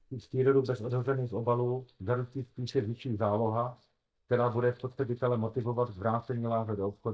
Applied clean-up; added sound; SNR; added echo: neural mask model DeepFilterNet 3.